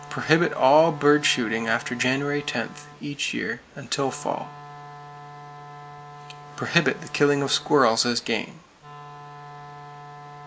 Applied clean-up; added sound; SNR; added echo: none; Wind instrument, woodwind instrument; 18 dB; none.